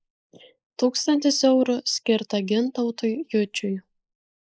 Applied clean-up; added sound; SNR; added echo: neural mask model Resemble Enhance denoiser.